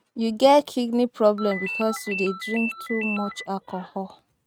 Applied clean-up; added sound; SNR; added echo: neural mask model RNNoise.